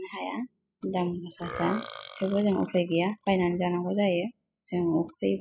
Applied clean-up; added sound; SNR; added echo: classical method spectral subtraction.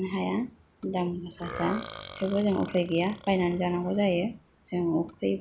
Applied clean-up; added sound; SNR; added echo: none; Burping, eructation; 17 dB; none.